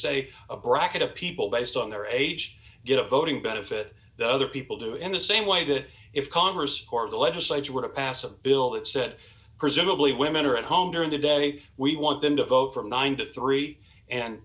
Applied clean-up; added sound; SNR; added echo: none; none; none; none.